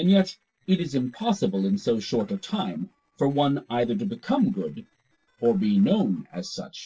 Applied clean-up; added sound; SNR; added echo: neural separator model SepFormer DNS4.